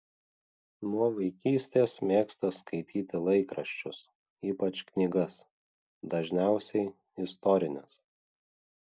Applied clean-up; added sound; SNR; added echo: none; none; none; none.